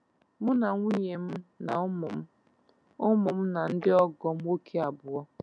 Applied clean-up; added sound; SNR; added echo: none; none; none; none.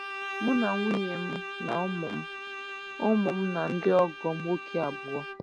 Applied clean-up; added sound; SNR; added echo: none; Bowed string instrument; 8 dB; none.